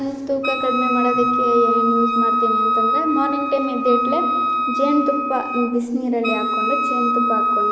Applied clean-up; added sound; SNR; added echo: none; Wind instrument, woodwind instrument; -1 dB; none.